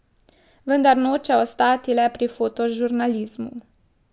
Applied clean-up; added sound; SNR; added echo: none; none; none; none.